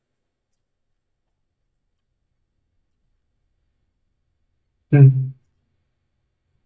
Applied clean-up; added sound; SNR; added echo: neural mask model DeepFilterNet 3.